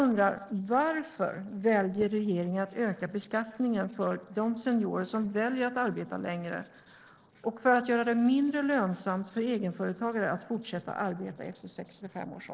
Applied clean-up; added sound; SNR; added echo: neural separator model SepFormer DNS4.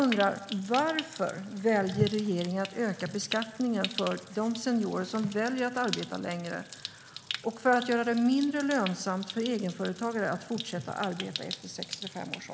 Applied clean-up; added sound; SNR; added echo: none; Stream; 13 dB; none.